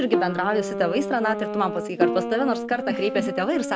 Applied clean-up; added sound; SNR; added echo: none; Bowed string instrument + Wind instrument, woodwind instrument; 3 dB; none.